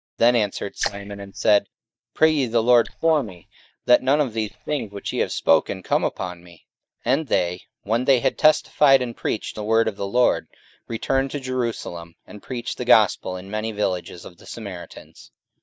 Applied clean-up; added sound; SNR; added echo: neural mask model DeepFilterNet 3.